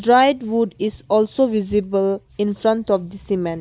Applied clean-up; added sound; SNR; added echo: none; none; none; none.